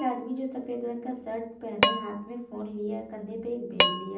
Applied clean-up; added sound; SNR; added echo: none; Dishes, pots, and pans; -2 dB; reverberation time 0.6 s.